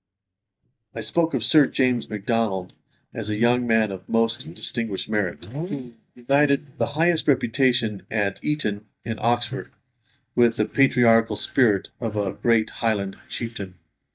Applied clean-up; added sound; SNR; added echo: neural mask model DeepFilterNet 3.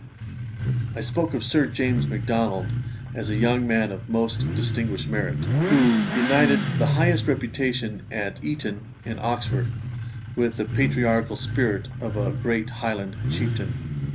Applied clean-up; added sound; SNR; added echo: none; Motorcycle / Accelerating, revving, vroom; 1 dB; reverberation time 0.5 s.